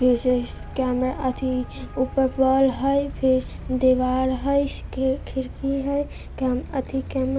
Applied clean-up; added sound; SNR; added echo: none; Traffic noise, roadway noise; 11 dB; none.